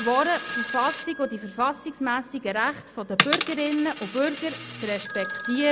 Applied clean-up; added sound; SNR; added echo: none; Telephone + Coin (dropping); 6 dB; none.